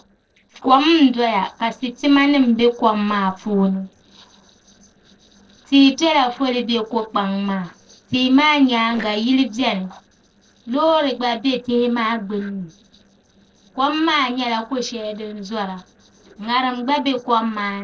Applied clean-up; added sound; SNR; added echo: neural separator model SepFormer DNS4.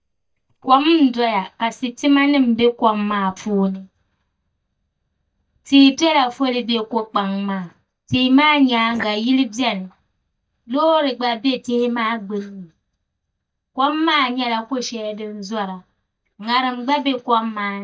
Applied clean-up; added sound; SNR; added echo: neural mask model DeepFilterNet 3.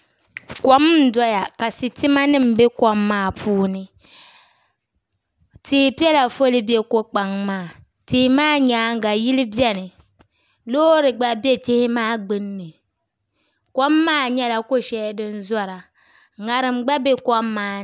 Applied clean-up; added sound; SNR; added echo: none; none; none; none.